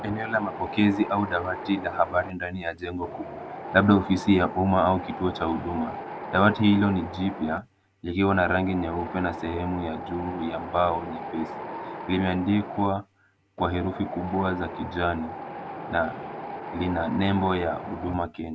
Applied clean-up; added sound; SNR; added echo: none; Wind; 11 dB; none.